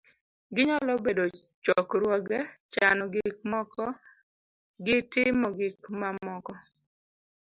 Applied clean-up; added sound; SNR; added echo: none; none; none; none.